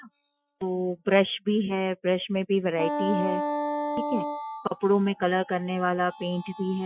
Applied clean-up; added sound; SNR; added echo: classical method Wiener filter.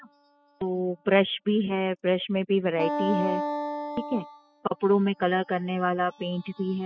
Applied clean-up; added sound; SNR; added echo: classical method spectral subtraction.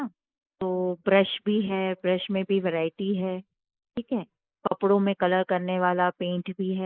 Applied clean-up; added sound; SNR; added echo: neural mask model Resemble Enhance denoiser.